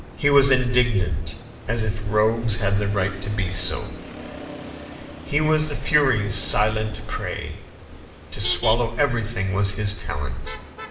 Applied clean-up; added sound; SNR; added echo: none; Motor vehicle (road); 14 dB; reverberation time 0.7 s.